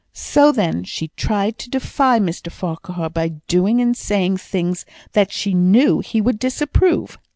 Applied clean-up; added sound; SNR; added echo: none; none; none; none.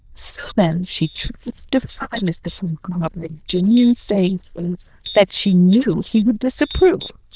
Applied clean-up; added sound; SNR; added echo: neural diffusion model UNIVERSE++.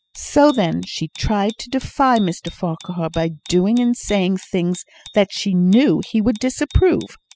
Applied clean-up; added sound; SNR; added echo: classical method spectral subtraction.